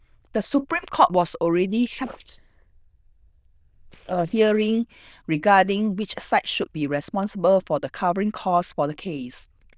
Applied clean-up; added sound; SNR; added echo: neural diffusion model UNIVERSE++.